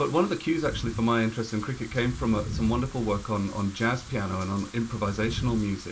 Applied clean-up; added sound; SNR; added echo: none; Wind / Rain; 10 dB; reverberation time 0.2 s.